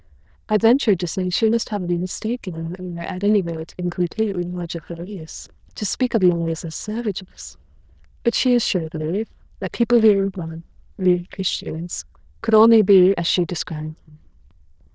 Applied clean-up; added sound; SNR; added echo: neural diffusion model UNIVERSE++.